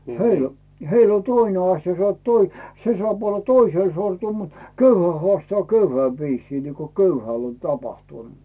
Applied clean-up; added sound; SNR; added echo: none; none; none; none.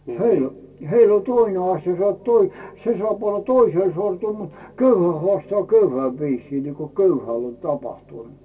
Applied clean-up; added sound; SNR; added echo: none; none; none; reverberation time 1.3 s.